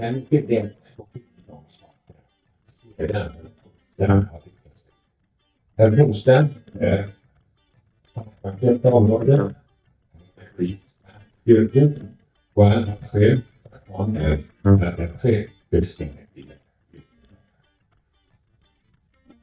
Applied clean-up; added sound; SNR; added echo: neural mask model DeepFilterNet 3.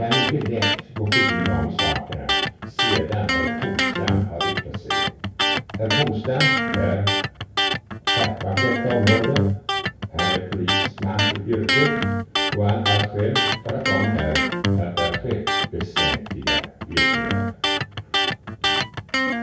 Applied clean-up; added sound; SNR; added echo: none; Electric guitar; -3 dB; reverberation time 0.6 s.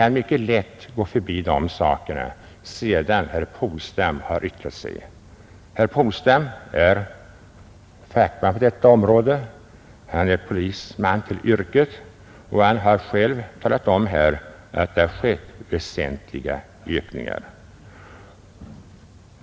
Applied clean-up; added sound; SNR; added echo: none; none; none; none.